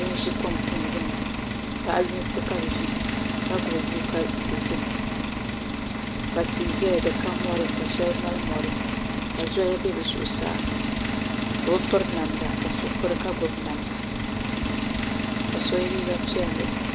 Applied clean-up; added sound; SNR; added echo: none; Engine; -3 dB; none.